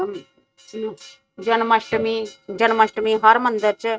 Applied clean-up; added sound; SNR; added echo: neural mask model RNNoise.